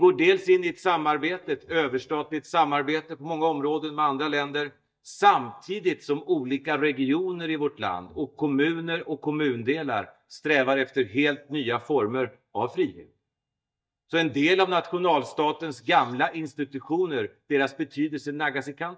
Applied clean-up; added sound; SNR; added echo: neural mask model DeepFilterNet 3.